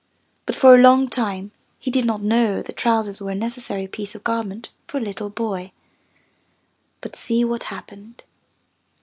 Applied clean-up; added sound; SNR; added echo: none; none; none; none.